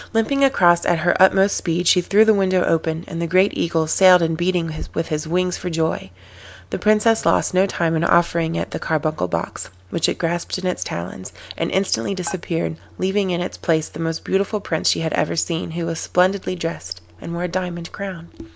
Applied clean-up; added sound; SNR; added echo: none; Dishes, pots, and pans; 19 dB; none.